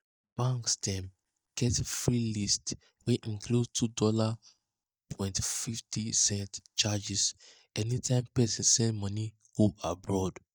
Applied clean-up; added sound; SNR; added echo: neural mask model DeepFilterNet 3.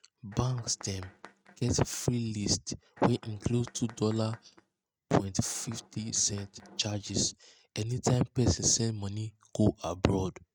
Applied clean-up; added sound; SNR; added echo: neural mask model RNNoise.